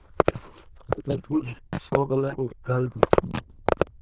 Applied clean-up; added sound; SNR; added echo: neural diffusion model UNIVERSE++.